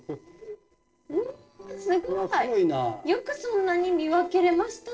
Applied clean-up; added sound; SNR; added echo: neural separator model SepFormer DNS4.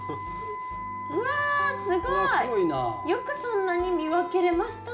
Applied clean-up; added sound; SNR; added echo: none; Wind instrument, woodwind instrument; 9 dB; reverberation time 0.3 s.